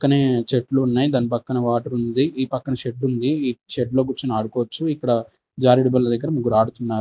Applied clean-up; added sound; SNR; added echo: none; none; none; none.